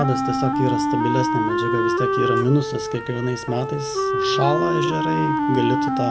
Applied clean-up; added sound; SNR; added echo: none; Wind instrument, woodwind instrument; -2 dB; none.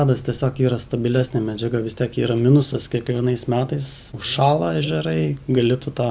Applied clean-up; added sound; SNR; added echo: none; none; none; none.